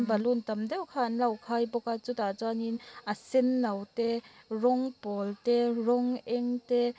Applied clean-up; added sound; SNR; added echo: none; none; none; none.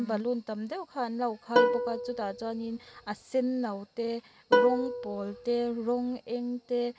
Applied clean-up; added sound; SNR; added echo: none; Plucked string instrument; -2 dB; none.